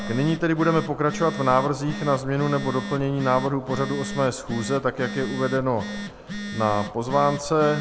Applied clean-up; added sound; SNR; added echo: none; Telephone; 10 dB; none.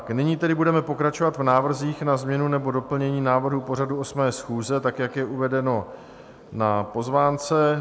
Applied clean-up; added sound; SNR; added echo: none; none; none; none.